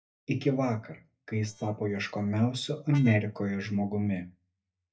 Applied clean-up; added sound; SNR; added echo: neural mask model DeepFilterNet 3.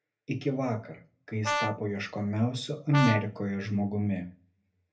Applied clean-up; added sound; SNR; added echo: none; Brass instrument; 4 dB; reverberation time 0.3 s.